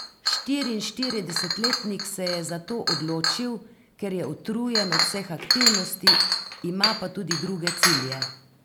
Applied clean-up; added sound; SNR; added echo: none; Chink, clink; -3 dB; none.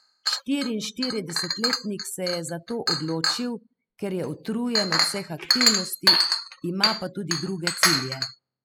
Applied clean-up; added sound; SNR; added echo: classical method spectral subtraction.